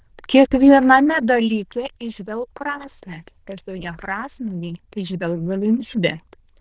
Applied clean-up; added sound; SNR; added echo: neural diffusion model UNIVERSE++.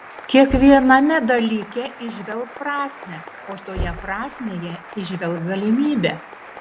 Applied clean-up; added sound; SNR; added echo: none; Applause + Knock / Wood; 14 dB; none.